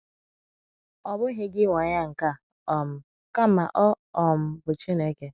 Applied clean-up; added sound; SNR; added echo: none; none; none; none.